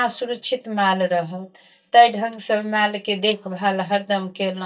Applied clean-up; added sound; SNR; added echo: neural mask model DeepFilterNet 3.